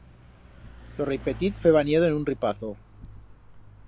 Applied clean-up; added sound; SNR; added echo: none; Mechanisms / Bicycle; 17 dB; none.